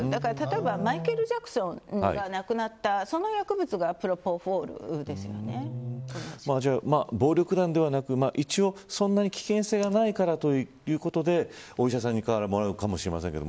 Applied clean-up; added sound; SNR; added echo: none; none; none; none.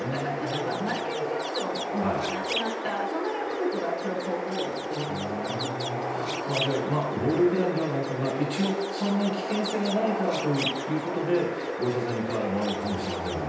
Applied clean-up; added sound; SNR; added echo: none; Chirp, tweet; 3 dB; reverberation time 0.9 s.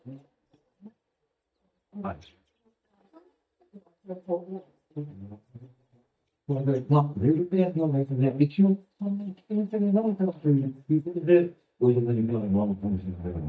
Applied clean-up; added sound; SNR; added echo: neural mask model DeepFilterNet 3.